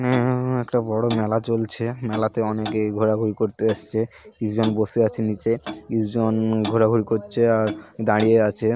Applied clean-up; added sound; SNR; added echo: none; Clock; 16 dB; none.